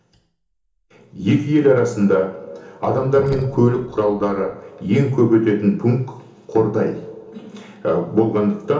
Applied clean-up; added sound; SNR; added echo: none; Sink (filling or washing); 15 dB; reverberation time 0.8 s.